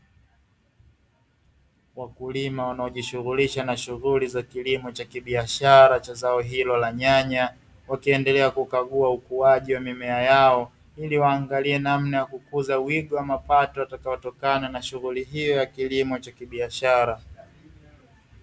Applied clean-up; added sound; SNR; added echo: none; none; none; none.